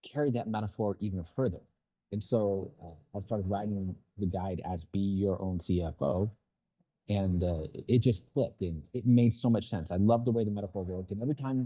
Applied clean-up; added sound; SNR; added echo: neural mask model DeepFilterNet 3.